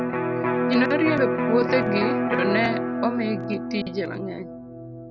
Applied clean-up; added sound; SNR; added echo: none; Electric guitar; -1 dB; none.